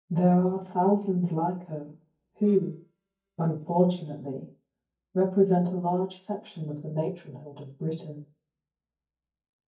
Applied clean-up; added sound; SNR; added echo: neural mask model DeepFilterNet 3.